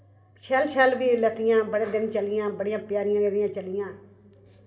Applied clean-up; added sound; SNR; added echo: none; none; none; reverberation time 2.6 s.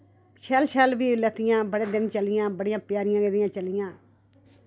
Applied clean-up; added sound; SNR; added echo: none; none; none; none.